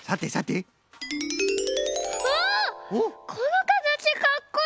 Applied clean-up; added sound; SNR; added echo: none; none; none; none.